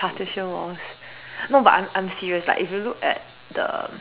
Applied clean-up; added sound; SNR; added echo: none; none; none; none.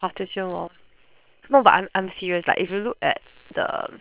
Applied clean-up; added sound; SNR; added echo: neural separator model SepFormer WHAM!.